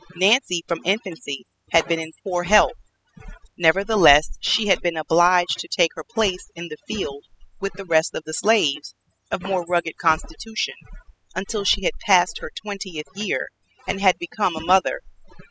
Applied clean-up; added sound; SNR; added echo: classical method spectral subtraction.